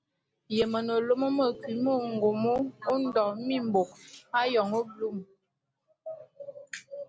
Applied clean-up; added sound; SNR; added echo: none; none; none; none.